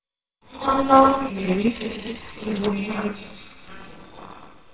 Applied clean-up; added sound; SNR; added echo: neural separator model SepFormer WHAMR!.